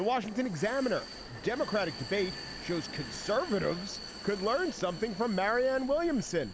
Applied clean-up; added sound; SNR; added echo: none; Vehicle; 12 dB; none.